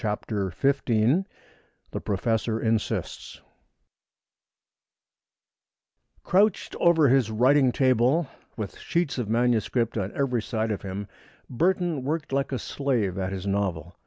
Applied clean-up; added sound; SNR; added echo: none; none; none; none.